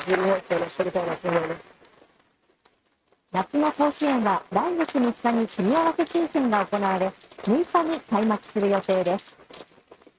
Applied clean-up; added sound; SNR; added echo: neural mask model RNNoise.